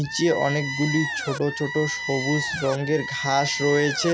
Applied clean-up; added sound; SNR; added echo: none; Squeak; 6 dB; none.